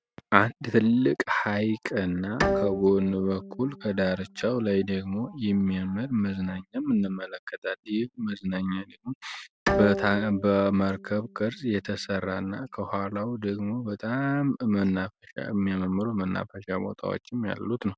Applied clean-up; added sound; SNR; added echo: none; Bowed string instrument; 7 dB; none.